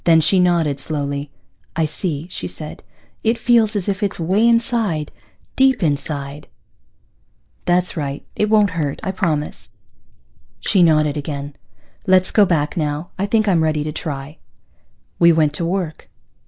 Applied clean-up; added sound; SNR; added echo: neural mask model Resemble Enhance denoiser.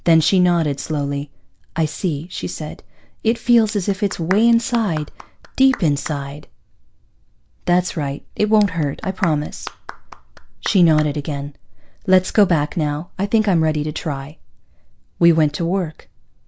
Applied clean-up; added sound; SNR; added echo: none; Clapping; 16 dB; none.